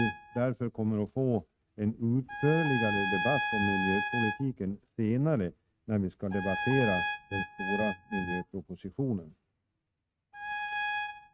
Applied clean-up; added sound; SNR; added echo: neural mask model RNNoise.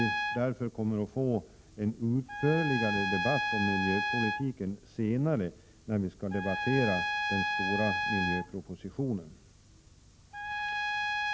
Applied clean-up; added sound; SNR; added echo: none; Trumpet; 2 dB; none.